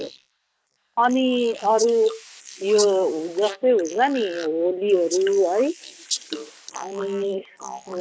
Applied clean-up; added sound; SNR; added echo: neural mask model Resemble Enhance denoiser.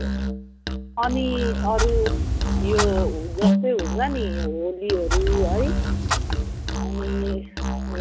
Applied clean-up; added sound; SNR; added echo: none; Clock + Musical instrument; -3 dB; none.